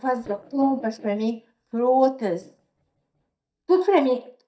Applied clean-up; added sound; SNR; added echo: neural mask model DeepFilterNet 3.